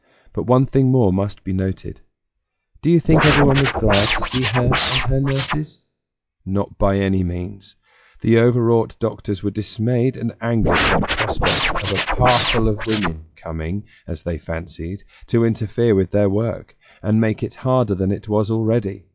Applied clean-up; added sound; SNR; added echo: classical method log-MMSE.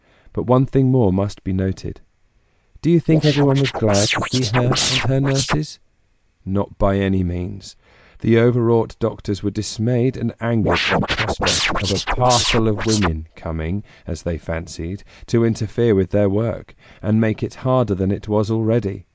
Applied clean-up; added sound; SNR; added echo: neural mask model Resemble Enhance denoiser.